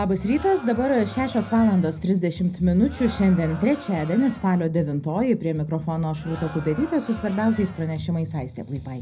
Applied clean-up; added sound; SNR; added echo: none; Crowd; 18 dB; reverberation time 0.5 s.